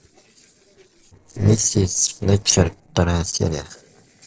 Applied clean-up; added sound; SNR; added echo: neural separator model SepFormer DNS4.